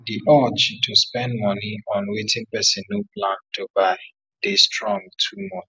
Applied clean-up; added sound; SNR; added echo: none; none; none; none.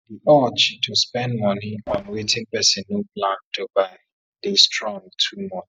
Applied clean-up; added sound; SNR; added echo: neural mask model DeepFilterNet 3.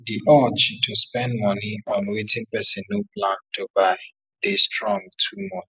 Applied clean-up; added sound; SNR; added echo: neural mask model Resemble Enhance denoiser.